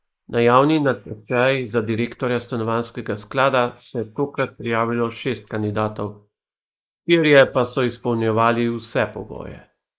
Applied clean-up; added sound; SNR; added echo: neural mask model Resemble Enhance denoiser.